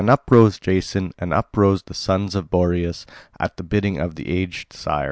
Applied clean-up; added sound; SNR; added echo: none; none; none; none.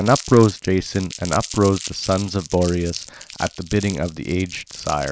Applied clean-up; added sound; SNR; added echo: none; Crumpling, crinkling; 14 dB; none.